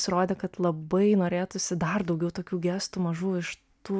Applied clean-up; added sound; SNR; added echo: none; none; none; none.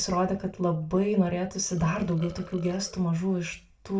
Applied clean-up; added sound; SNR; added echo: none; Burping, eructation; 19 dB; reverberation time 0.2 s.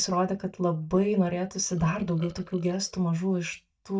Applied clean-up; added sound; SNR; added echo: neural mask model DeepFilterNet 3.